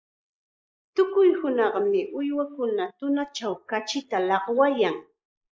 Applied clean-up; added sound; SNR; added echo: neural mask model Resemble Enhance denoiser.